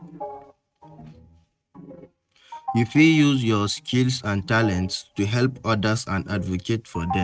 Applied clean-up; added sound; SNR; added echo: neural mask model RNNoise.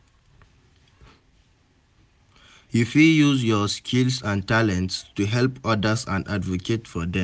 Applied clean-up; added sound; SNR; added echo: none; none; none; none.